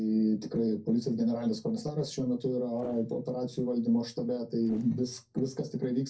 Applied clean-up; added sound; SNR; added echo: neural separator model SepFormer DNS4.